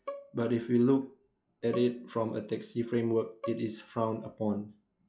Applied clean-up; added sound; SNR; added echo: classical method log-MMSE.